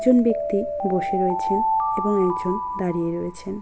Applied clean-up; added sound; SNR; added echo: none; Alarm; 3 dB; none.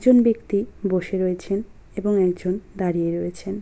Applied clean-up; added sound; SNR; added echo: none; none; none; none.